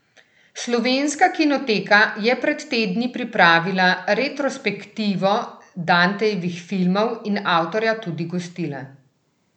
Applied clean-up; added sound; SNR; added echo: none; none; none; none.